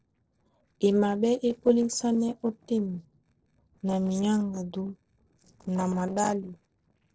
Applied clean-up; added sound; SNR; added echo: neural separator model SepFormer DNS4.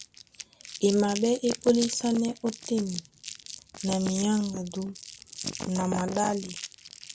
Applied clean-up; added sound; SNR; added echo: none; Crumpling, crinkling; 13 dB; none.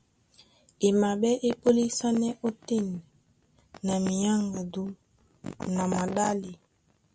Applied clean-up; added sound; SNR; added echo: none; none; none; none.